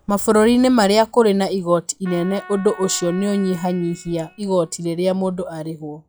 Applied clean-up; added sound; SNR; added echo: classical method log-MMSE.